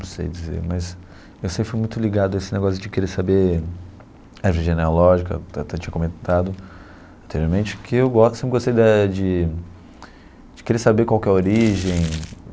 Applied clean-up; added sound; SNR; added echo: none; Crumpling, crinkling; 17 dB; none.